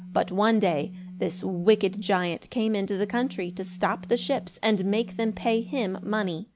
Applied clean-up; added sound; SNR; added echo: none; Telephone; 15 dB; none.